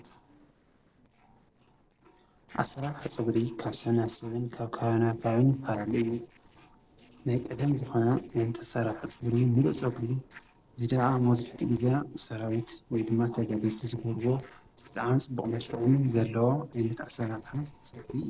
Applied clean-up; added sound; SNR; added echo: neural separator model SepFormer DNS4.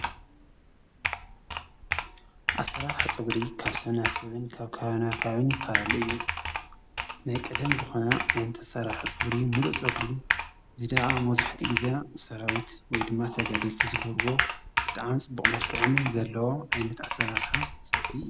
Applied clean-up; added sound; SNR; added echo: none; Computer keyboard; 1 dB; none.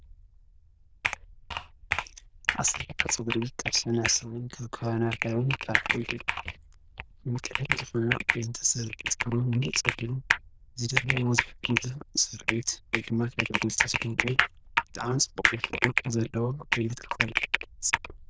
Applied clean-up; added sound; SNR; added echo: neural diffusion model UNIVERSE++.